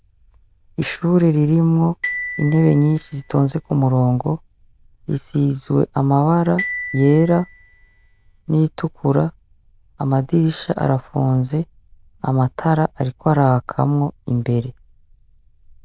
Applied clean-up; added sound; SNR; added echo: neural diffusion model UNIVERSE++.